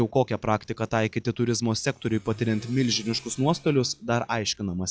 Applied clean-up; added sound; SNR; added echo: classical method log-MMSE.